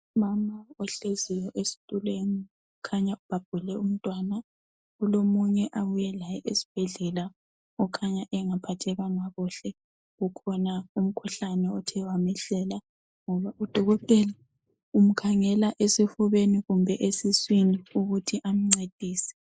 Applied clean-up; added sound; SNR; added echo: neural mask model Resemble Enhance denoiser.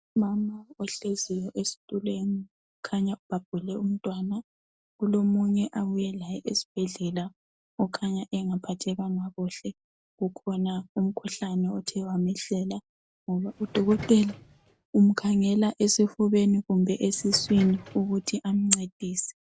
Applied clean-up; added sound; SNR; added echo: none; Subway, metro, underground; 15 dB; none.